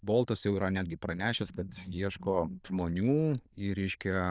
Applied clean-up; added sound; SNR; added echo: neural diffusion model UNIVERSE++.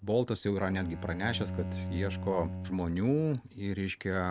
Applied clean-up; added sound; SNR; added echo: none; Bowed string instrument; 8 dB; none.